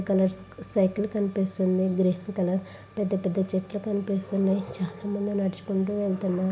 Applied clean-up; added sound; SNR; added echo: none; none; none; none.